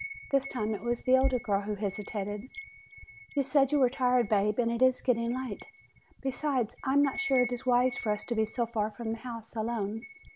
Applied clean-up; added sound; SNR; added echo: none; Wind chime; 13 dB; none.